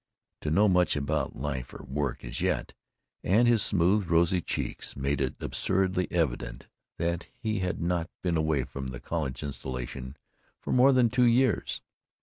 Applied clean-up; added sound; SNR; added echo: none; none; none; none.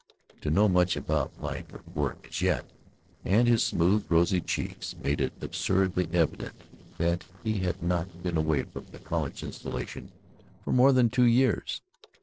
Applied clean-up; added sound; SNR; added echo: neural separator model SepFormer DNS4.